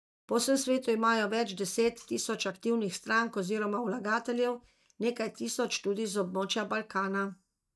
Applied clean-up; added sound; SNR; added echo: neural mask model DeepFilterNet 3.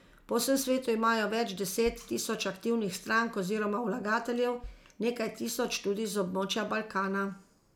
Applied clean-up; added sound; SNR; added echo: none; Bass drum; 17 dB; none.